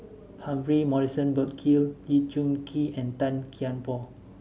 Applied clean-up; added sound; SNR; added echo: none; none; none; none.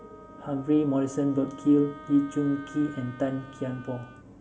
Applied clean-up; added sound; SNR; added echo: none; Wind instrument, woodwind instrument; 20 dB; reverberation time 2.4 s.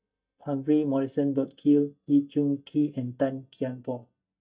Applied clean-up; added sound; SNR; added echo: neural mask model DeepFilterNet 3.